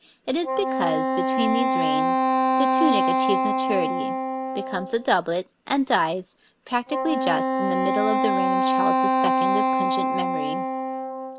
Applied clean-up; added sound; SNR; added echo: none; Wind instrument, woodwind instrument; -4 dB; none.